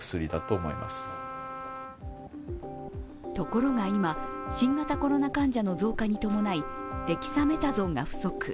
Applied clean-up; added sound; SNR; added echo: none; Wind instrument, woodwind instrument; 10 dB; none.